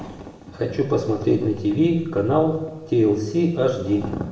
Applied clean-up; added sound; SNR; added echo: none; none; none; reverberation time 0.9 s.